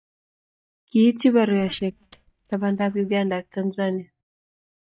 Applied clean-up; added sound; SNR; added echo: neural mask model DeepFilterNet 3.